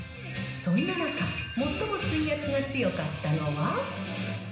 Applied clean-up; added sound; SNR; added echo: none; none; none; reverberation time 0.9 s.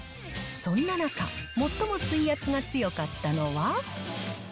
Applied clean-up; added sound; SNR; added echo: none; none; none; none.